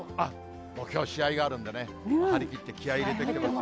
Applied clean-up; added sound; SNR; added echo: none; none; none; none.